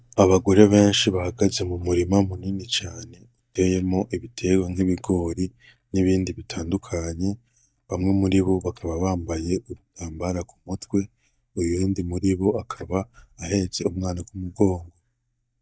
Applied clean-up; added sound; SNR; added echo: neural mask model DeepFilterNet 3.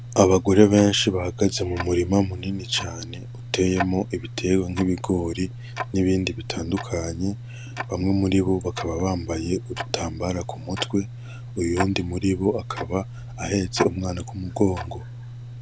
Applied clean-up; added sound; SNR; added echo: none; Tick-tock; 11 dB; none.